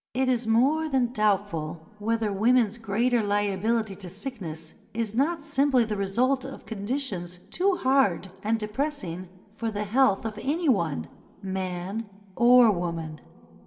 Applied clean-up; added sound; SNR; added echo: none; none; none; reverberation time 2.8 s.